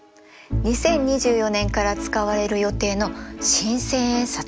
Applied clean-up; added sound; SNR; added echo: none; none; none; none.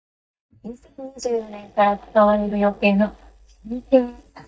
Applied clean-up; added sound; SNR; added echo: neural mask model DeepFilterNet 3.